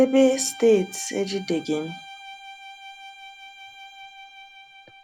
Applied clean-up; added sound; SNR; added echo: none; Bowed string instrument; 17 dB; none.